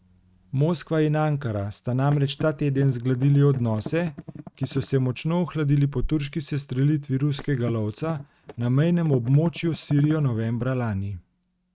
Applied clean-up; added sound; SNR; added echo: neural mask model RNNoise.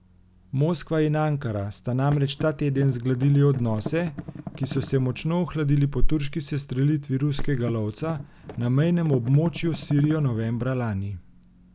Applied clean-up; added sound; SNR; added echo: none; Thump, thud; 14 dB; none.